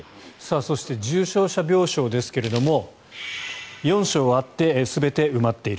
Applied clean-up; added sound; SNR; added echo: none; none; none; none.